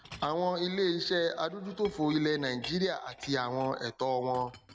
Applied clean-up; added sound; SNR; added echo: none; Chink, clink; 20 dB; none.